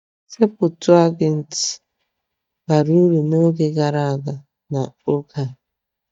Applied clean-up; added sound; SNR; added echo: neural mask model DeepFilterNet 3.